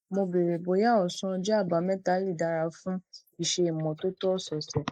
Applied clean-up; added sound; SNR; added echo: neural mask model Resemble Enhance denoiser.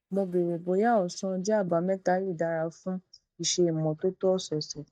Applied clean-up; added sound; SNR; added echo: neural mask model DeepFilterNet 3.